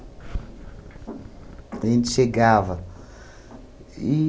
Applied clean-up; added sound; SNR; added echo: none; none; none; none.